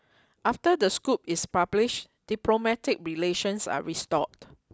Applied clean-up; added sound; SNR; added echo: none; none; none; none.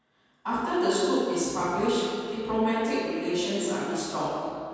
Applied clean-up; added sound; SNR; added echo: none; none; none; reverberation time 2.1 s.